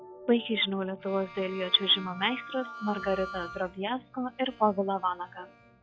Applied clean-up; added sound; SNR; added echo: classical method log-MMSE.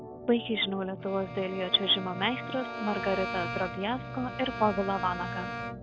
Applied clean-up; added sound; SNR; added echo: none; Bowed string instrument + Organ; 7 dB; none.